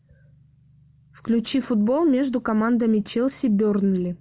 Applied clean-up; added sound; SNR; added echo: none; none; none; none.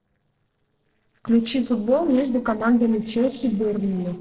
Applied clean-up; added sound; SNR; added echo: neural separator model SepFormer DNS4.